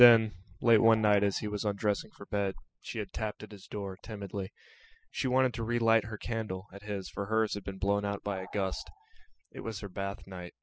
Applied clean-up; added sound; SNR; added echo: classical method spectral subtraction.